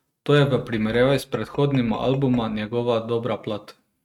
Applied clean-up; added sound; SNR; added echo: neural mask model RNNoise.